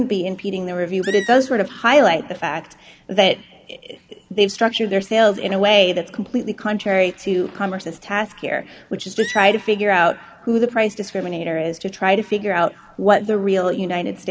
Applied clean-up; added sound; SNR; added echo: none; Animal; 16 dB; none.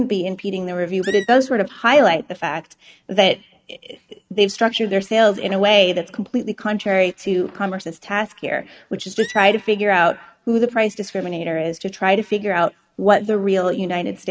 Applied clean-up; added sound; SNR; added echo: neural mask model RNNoise.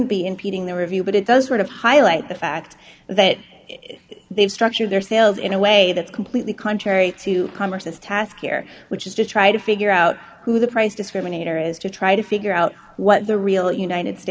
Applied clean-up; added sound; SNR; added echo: none; none; none; none.